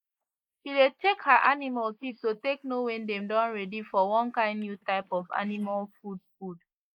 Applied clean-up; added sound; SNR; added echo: neural mask model Resemble Enhance denoiser.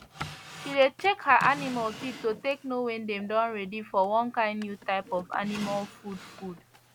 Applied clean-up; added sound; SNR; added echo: none; Drawer open or close; 15 dB; none.